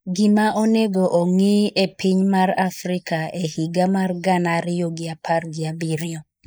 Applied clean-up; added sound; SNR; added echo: neural mask model Resemble Enhance denoiser.